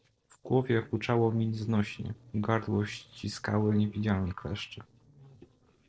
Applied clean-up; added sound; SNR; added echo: neural separator model SepFormer DNS4.